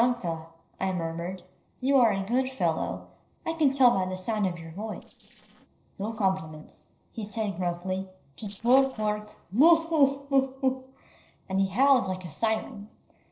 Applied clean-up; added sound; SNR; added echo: neural separator model SepFormer DNS4.